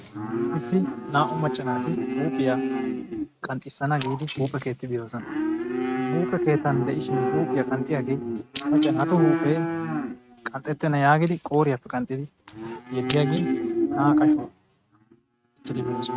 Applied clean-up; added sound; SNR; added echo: neural mask model RNNoise.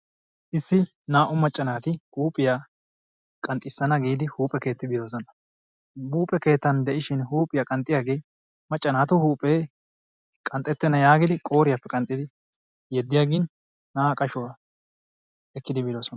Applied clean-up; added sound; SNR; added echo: none; none; none; none.